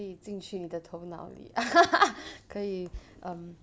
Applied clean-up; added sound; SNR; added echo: none; none; none; none.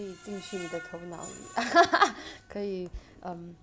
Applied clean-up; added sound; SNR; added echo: none; Screech; 19 dB; none.